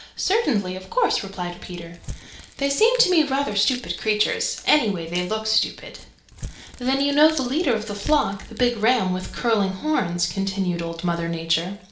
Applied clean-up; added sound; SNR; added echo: none; Crumpling, crinkling / Crushing; 19 dB; reverberation time 0.4 s.